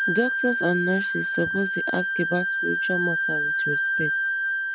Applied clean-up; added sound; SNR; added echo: none; Wind instrument, woodwind instrument; -3 dB; none.